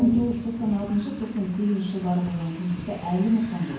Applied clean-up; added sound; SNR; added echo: none; Train; 14 dB; reverberation time 0.9 s.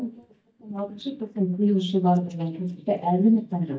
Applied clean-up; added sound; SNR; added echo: neural mask model DeepFilterNet 3.